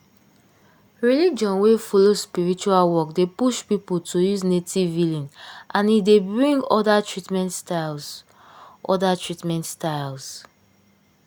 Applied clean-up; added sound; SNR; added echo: none; none; none; none.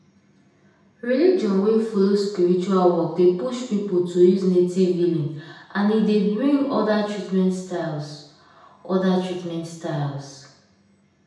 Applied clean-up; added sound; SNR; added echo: none; none; none; reverberation time 0.8 s.